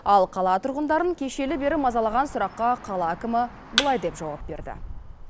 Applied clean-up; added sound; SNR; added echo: none; Thump, thud; 6 dB; none.